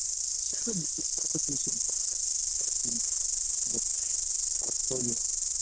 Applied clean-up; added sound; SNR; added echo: neural diffusion model UNIVERSE++.